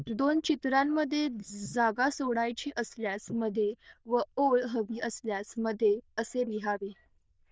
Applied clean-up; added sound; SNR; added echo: neural diffusion model UNIVERSE++.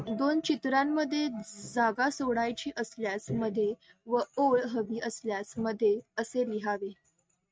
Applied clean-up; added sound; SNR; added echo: neural mask model RNNoise.